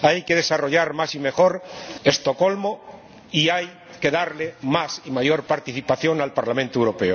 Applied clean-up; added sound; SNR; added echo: none; none; none; none.